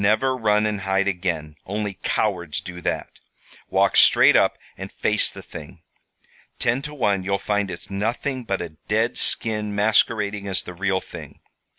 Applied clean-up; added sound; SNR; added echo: none; none; none; none.